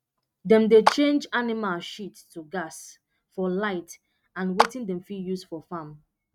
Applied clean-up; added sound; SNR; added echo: neural mask model RNNoise.